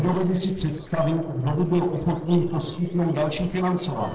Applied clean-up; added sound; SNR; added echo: neural separator model SepFormer DNS4.